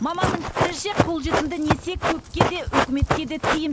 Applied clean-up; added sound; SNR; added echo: none; Run; -3 dB; none.